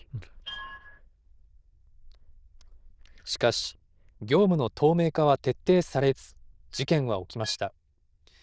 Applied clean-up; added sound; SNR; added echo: neural diffusion model UNIVERSE++.